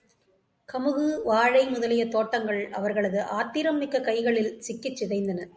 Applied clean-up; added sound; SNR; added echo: none; none; none; none.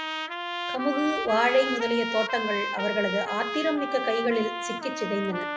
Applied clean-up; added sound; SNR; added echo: none; Trumpet; 4 dB; none.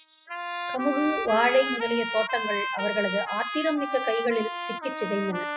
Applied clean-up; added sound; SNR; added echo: classical method spectral subtraction.